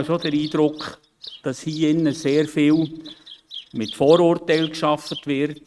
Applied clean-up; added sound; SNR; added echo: neural mask model RNNoise.